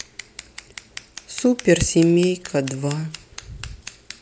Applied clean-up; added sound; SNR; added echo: none; Scissors; 17 dB; none.